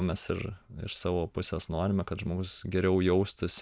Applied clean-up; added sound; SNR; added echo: none; none; none; none.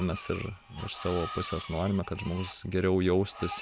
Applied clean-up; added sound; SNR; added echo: none; Screech; 13 dB; none.